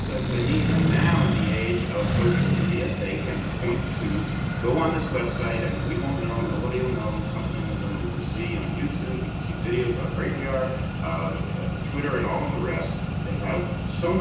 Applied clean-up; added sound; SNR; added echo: none; Accelerating, revving, vroom; -3 dB; reverberation time 0.9 s.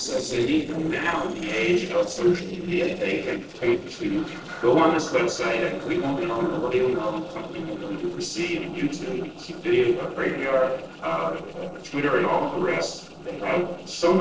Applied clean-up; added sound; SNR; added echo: neural separator model SepFormer DNS4.